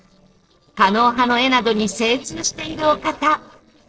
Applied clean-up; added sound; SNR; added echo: neural separator model SepFormer DNS4.